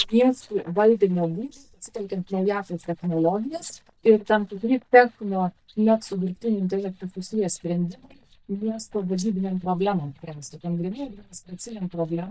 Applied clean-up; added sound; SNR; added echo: neural mask model DeepFilterNet 3.